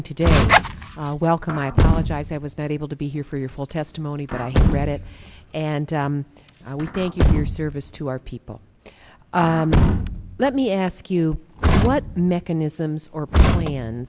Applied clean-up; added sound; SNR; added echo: none; Truck + Zipper (clothing); -1 dB; none.